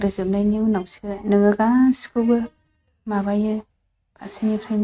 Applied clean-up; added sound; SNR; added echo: neural mask model RNNoise.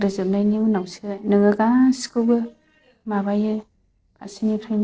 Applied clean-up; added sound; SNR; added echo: neural separator model SepFormer DNS4.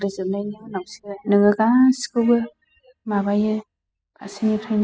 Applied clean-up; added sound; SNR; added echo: classical method spectral subtraction.